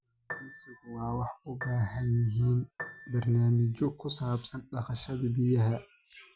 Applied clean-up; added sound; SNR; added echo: none; Piano; 16 dB; none.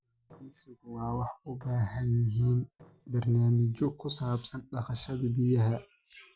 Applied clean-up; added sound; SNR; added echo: neural separator model SepFormer DNS4.